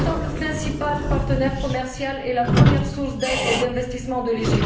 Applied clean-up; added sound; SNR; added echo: none; Squeak / Sliding door; -2 dB; reverberation time 0.8 s.